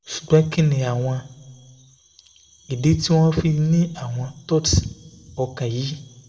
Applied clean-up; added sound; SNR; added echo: none; none; none; reverberation time 0.6 s.